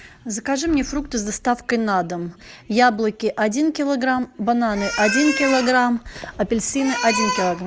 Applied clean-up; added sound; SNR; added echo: none; none; none; none.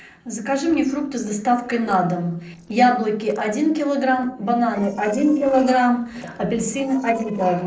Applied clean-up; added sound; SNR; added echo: neural separator model SepFormer DNS4.